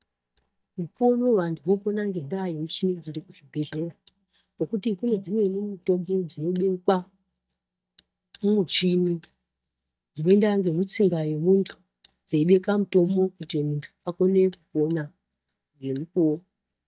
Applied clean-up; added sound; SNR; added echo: neural mask model DeepFilterNet 3.